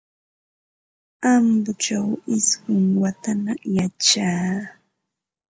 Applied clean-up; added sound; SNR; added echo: none; none; none; none.